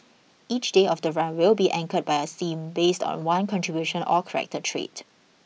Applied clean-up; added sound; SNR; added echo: none; none; none; none.